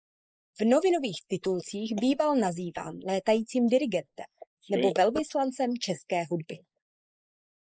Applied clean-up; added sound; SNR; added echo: neural mask model Resemble Enhance denoiser.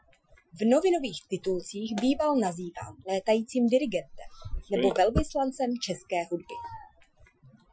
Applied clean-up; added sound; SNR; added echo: classical method Wiener filter.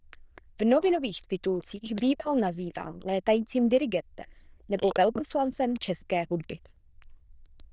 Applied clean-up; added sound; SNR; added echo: neural diffusion model UNIVERSE++.